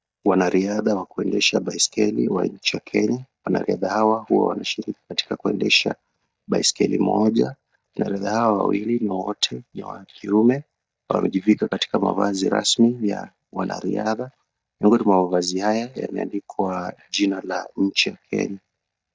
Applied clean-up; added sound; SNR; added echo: neural mask model DeepFilterNet 3.